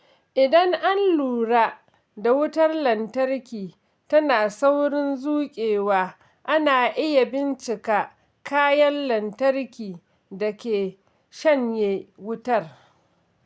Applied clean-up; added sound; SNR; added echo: none; none; none; none.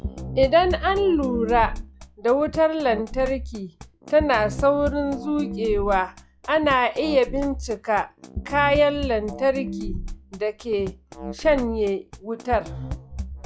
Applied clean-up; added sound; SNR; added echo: classical method log-MMSE.